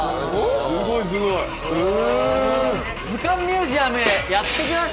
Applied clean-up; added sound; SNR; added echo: none; Glass / Engine / Car; 10 dB; none.